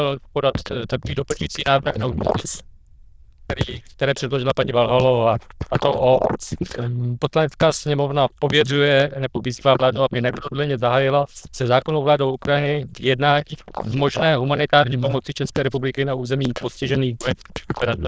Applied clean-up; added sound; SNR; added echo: neural diffusion model UNIVERSE++.